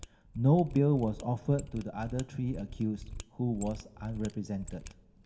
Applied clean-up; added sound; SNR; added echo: none; Mechanisms; 15 dB; reverberation time 0.4 s.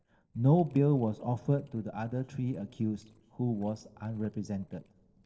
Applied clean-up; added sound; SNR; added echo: neural separator model SepFormer DNS4.